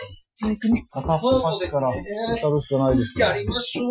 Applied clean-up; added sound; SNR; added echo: classical method Wiener filter.